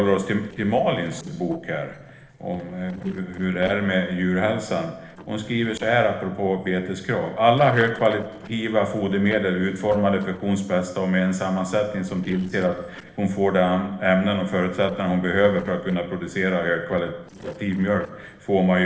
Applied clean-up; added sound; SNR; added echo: neural separator model SepFormer DNS4.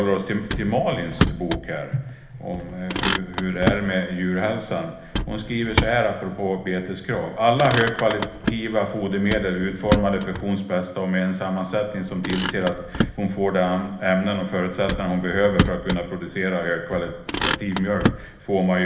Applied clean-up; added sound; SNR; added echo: none; Motor vehicle (road); 5 dB; reverberation time 1.1 s.